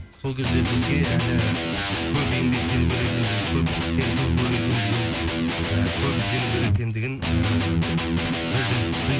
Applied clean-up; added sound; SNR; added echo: none; Electric guitar; -3 dB; none.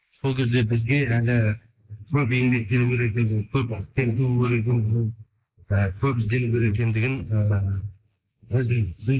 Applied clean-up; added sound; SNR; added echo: neural mask model Resemble Enhance denoiser.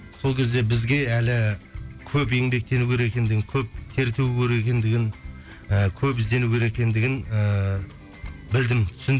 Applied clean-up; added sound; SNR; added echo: none; none; none; none.